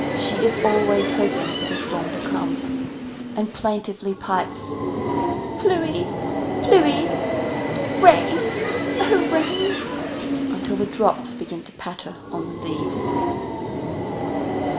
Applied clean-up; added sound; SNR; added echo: none; Subway, metro, underground; 0 dB; reverberation time 0.6 s.